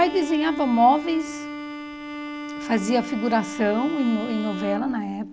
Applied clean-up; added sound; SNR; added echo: none; Bowed string instrument; 9 dB; none.